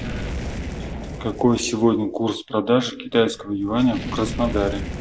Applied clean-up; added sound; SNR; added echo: none; Fire; 9 dB; none.